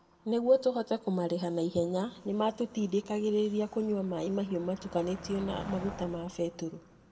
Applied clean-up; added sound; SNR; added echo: none; Motor vehicle (road); 18 dB; reverberation time 1.0 s.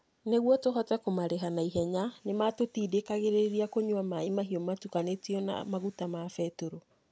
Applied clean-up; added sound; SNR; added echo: none; none; none; none.